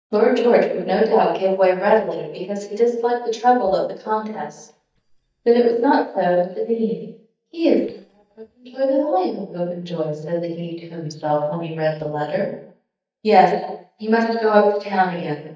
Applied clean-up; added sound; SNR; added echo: neural mask model DeepFilterNet 3.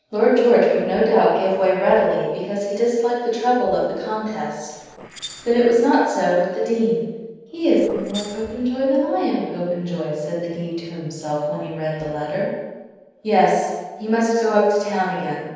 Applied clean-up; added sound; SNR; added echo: neural separator model SepFormer DNS4.